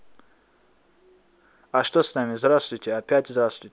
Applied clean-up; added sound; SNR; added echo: none; none; none; none.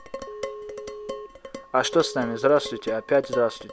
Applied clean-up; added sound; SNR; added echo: none; Dishes, pots, and pans + Telephone; 10 dB; none.